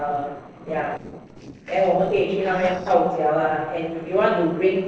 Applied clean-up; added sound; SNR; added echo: neural separator model SepFormer DNS4.